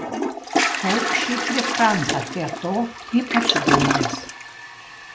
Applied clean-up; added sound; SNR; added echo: none; Toilet flush; -1 dB; none.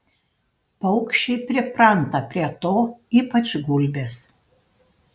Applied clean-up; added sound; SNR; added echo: none; none; none; none.